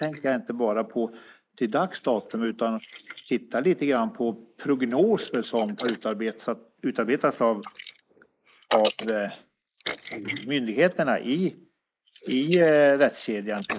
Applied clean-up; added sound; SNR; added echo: neural mask model Resemble Enhance denoiser.